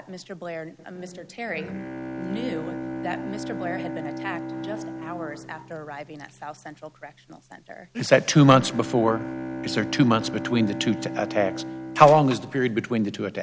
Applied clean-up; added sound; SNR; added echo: none; Bowed string instrument; 10 dB; none.